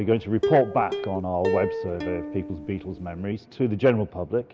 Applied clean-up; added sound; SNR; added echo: none; Plucked string instrument; 6 dB; none.